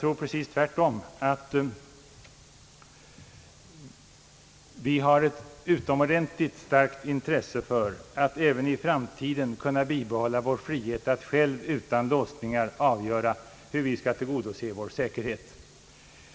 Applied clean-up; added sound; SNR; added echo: none; none; none; none.